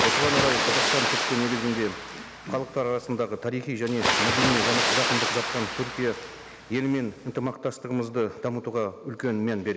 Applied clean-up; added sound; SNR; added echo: none; Water; 0 dB; none.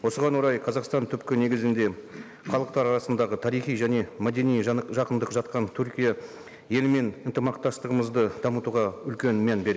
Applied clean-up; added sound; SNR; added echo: none; none; none; none.